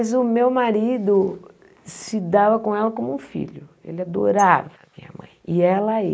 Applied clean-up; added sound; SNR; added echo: neural mask model Resemble Enhance denoiser.